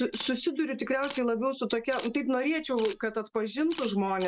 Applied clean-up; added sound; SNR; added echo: none; Camera; 16 dB; none.